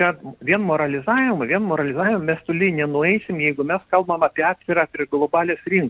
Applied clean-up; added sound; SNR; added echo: none; none; none; none.